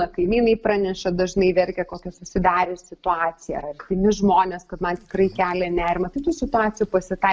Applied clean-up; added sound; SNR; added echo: none; none; none; none.